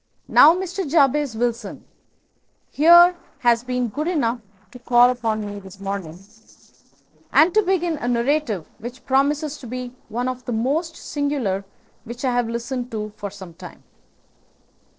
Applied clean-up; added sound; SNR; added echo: neural separator model SepFormer DNS4.